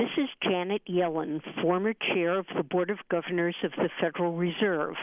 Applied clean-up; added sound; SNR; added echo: none; none; none; none.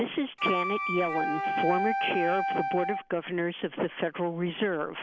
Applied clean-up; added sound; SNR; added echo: none; Wind instrument, woodwind instrument; 0 dB; none.